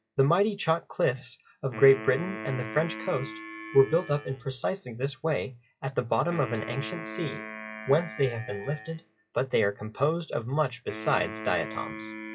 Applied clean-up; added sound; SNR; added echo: classical method log-MMSE.